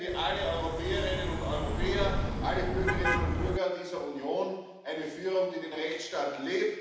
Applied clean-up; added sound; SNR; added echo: none; Car passing by; -1 dB; reverberation time 1.1 s.